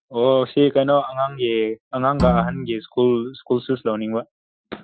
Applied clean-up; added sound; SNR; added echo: classical method Wiener filter.